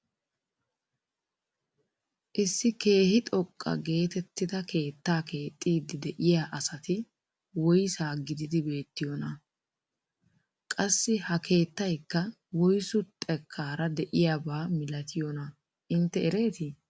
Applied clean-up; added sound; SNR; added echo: none; none; none; none.